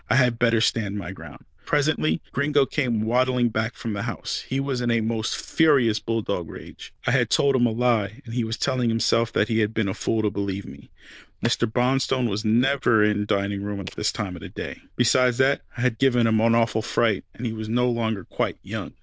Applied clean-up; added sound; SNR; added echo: neural diffusion model UNIVERSE++.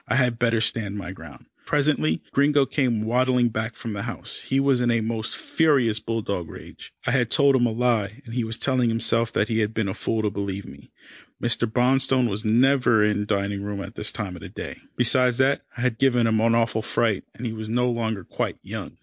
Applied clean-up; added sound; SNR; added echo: none; none; none; none.